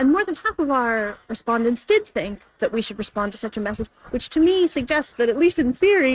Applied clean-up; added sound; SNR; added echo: neural mask model RNNoise.